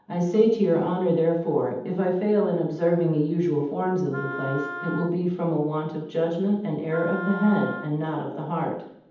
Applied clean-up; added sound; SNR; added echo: none; Wind instrument, woodwind instrument; 13 dB; reverberation time 0.8 s.